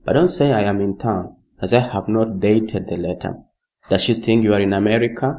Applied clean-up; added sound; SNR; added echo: none; none; none; none.